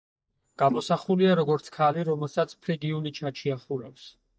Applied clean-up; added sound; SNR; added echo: neural mask model DeepFilterNet 3.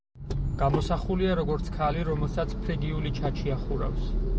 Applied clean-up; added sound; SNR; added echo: none; none; none; none.